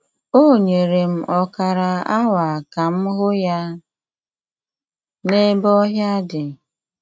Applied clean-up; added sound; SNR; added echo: neural mask model RNNoise.